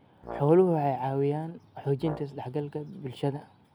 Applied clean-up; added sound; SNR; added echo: none; Brass instrument; 16 dB; none.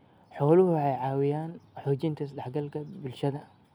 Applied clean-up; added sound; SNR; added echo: none; none; none; none.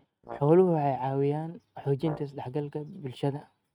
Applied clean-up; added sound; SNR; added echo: neural mask model RNNoise.